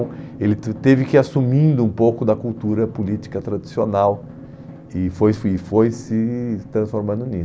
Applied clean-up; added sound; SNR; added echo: none; Drum; 17 dB; none.